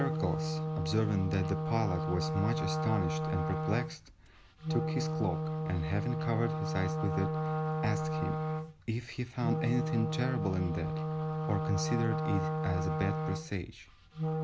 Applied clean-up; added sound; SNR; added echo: none; Wind instrument, woodwind instrument; -1 dB; none.